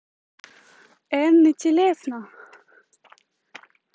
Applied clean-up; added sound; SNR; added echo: none; none; none; none.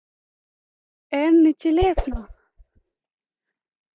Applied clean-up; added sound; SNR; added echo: neural mask model DeepFilterNet 3.